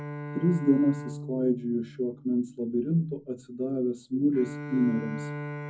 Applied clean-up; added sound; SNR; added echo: none; Bowed string instrument; 11 dB; reverberation time 0.4 s.